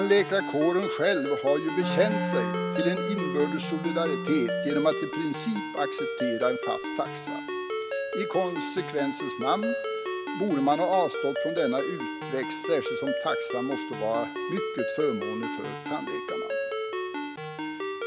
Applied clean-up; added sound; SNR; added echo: none; Ringtone + Wind instrument, woodwind instrument; 2 dB; none.